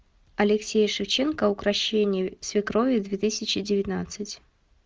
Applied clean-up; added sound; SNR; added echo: none; none; none; none.